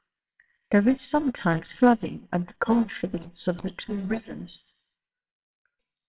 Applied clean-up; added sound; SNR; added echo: neural separator model SepFormer WHAMR!.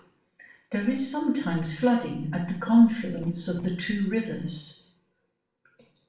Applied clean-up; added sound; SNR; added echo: neural separator model SepFormer DNS4.